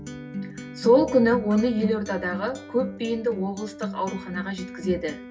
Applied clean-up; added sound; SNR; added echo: none; Acoustic guitar; 10 dB; reverberation time 0.4 s.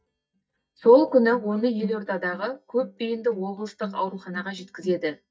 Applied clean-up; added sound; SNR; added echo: neural mask model DeepFilterNet 3.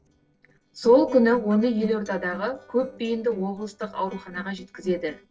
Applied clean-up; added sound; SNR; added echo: neural separator model SepFormer DNS4.